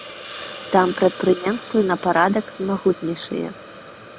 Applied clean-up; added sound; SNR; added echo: none; Hiss; 15 dB; none.